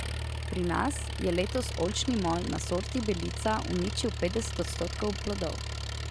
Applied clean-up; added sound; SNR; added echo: none; Engine; 3 dB; none.